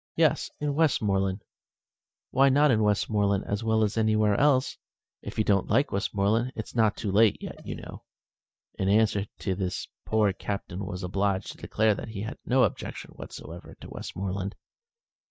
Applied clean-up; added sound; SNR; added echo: neural mask model DeepFilterNet 3.